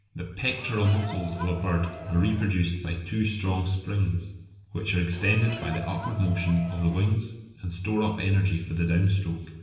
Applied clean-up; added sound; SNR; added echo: none; Crowd; 15 dB; reverberation time 1.1 s.